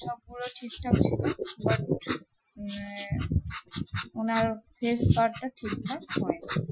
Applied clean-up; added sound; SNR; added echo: classical method Wiener filter.